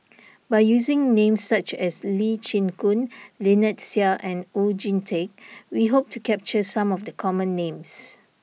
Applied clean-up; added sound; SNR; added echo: none; none; none; none.